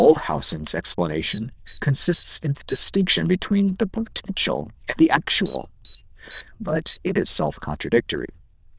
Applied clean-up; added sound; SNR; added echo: neural diffusion model UNIVERSE++.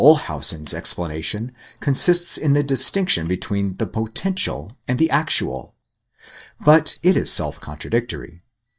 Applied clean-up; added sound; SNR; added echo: neural mask model DeepFilterNet 3.